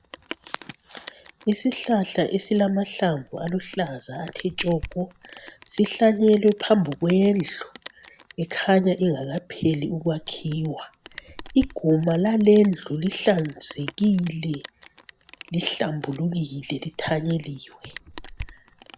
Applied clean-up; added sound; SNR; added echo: none; Rain; 20 dB; none.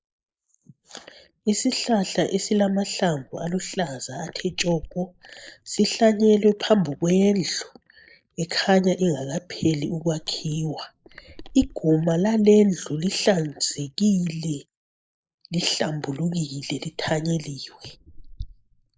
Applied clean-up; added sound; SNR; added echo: neural mask model Resemble Enhance denoiser.